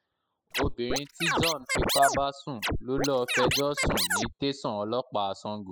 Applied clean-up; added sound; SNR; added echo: classical method spectral subtraction.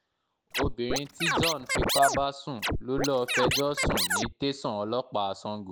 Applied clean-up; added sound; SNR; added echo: none; Scratching (performance technique); -2 dB; none.